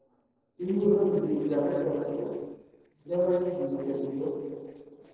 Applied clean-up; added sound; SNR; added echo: neural separator model SepFormer DNS4.